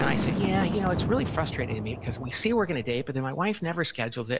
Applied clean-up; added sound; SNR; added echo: none; Boom; 4 dB; none.